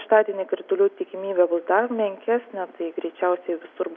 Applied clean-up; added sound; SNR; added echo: none; none; none; none.